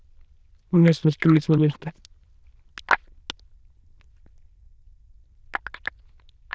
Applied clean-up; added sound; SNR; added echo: neural diffusion model UNIVERSE++.